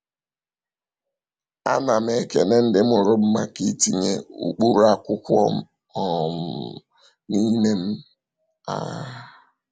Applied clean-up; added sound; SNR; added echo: none; none; none; none.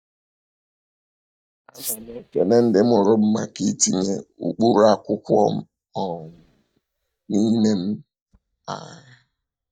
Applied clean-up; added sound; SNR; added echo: neural mask model DeepFilterNet 3.